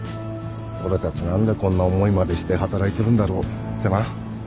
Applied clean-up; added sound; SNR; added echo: none; none; none; none.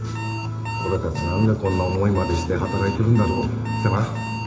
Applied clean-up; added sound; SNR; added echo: none; Alarm; 12 dB; reverberation time 0.8 s.